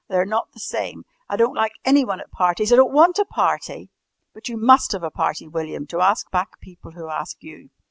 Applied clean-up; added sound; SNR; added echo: none; none; none; none.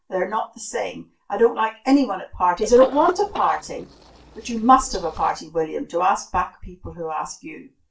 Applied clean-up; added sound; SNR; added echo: neural separator model SepFormer DNS4.